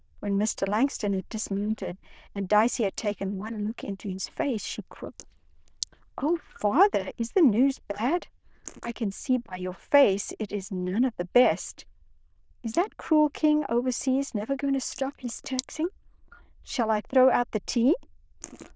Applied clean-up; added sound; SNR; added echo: neural diffusion model UNIVERSE++.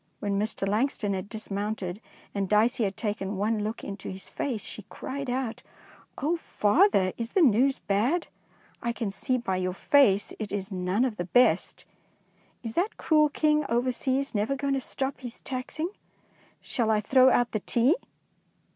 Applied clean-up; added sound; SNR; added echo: none; none; none; none.